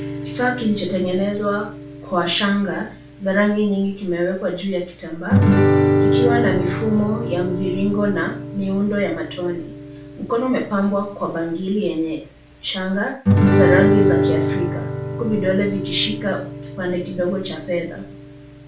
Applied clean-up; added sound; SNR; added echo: none; Guitar; 0 dB; reverberation time 0.3 s.